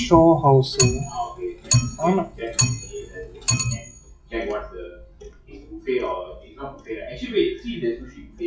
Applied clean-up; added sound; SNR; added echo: classical method WPE with log-MMSE.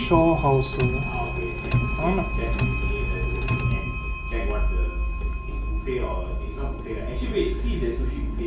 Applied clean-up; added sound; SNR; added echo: none; Clock; 2 dB; reverberation time 0.5 s.